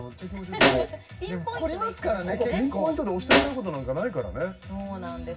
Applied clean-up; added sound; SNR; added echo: none; Snare drum; -2 dB; reverberation time 0.4 s.